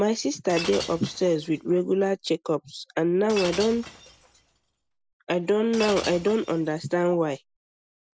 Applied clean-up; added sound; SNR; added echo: none; Shatter; 13 dB; none.